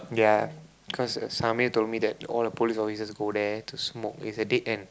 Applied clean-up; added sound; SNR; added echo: none; none; none; none.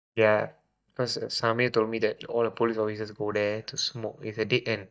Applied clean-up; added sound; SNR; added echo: neural mask model DeepFilterNet 3.